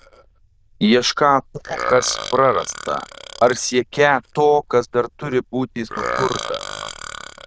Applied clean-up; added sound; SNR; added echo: neural diffusion model UNIVERSE++.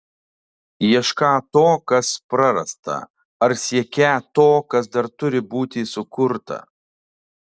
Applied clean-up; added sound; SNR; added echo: none; none; none; none.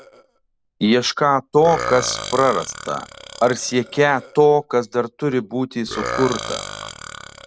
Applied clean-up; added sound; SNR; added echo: none; Burping, eructation; 12 dB; none.